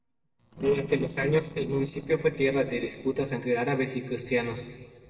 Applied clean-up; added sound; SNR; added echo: neural separator model SepFormer DNS4.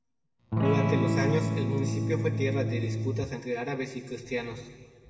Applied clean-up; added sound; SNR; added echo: none; Electric guitar / Strum; -3 dB; reverberation time 1.4 s.